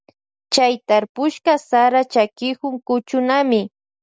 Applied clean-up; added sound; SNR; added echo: none; none; none; none.